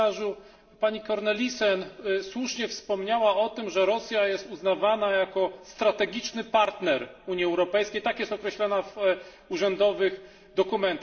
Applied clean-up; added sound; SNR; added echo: none; none; none; reverberation time 1.6 s.